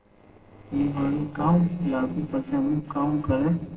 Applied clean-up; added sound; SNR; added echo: neural separator model SepFormer DNS4.